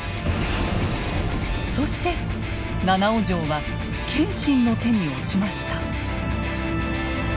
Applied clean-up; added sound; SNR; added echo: none; Electric guitar; 7 dB; none.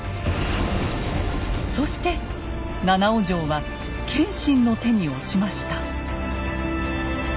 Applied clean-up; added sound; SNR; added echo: none; none; none; none.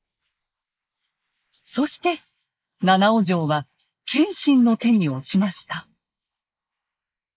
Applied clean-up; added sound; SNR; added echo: neural mask model Resemble Enhance denoiser.